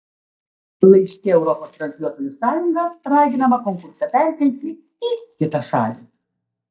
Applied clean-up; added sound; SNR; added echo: neural mask model DeepFilterNet 3.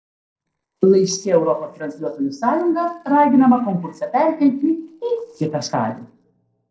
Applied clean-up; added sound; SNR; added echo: neural separator model SepFormer DNS4.